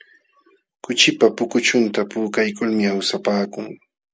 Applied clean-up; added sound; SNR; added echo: none; none; none; none.